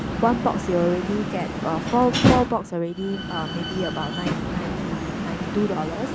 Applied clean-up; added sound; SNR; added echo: none; Slam; 1 dB; none.